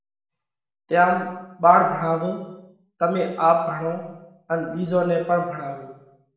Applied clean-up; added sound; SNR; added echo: none; none; none; reverberation time 0.9 s.